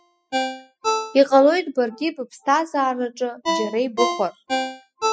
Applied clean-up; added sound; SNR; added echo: classical method spectral subtraction.